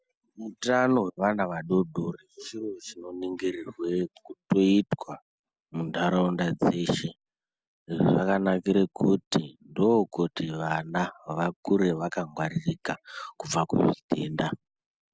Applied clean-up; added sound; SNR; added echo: none; none; none; none.